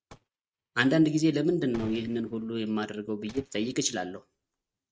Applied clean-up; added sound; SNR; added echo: neural mask model RNNoise.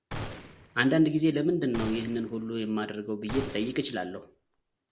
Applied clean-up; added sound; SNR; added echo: none; Gunshot, gunfire; 13 dB; none.